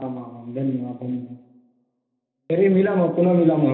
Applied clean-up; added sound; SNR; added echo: none; none; none; reverberation time 0.8 s.